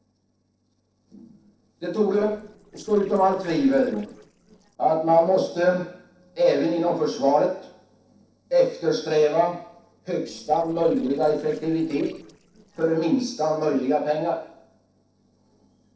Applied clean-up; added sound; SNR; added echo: neural separator model SepFormer DNS4.